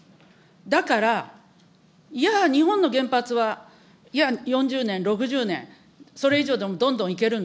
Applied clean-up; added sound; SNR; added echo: none; none; none; none.